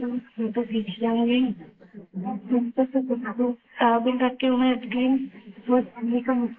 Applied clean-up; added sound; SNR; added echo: neural mask model Resemble Enhance denoiser.